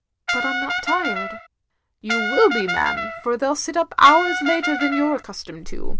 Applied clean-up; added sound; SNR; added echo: none; Brass instrument; 3 dB; none.